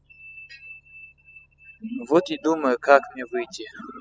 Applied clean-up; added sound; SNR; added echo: classical method spectral subtraction.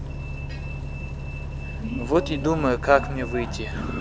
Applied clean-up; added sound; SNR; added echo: none; Bus; 4 dB; none.